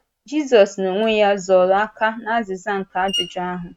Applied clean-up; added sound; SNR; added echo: neural mask model RNNoise.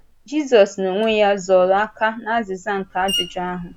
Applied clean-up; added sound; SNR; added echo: none; Screech; 15 dB; none.